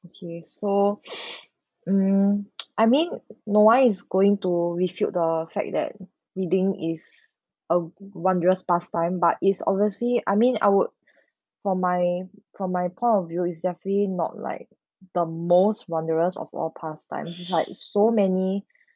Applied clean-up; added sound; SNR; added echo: none; none; none; none.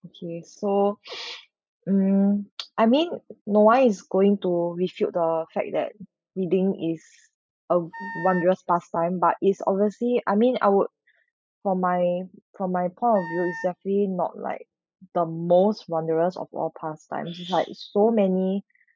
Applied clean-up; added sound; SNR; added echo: classical method spectral subtraction.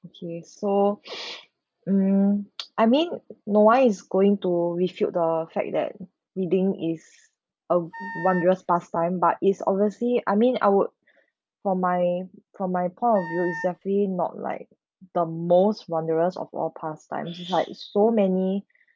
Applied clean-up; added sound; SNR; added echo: none; Wind instrument, woodwind instrument; 13 dB; none.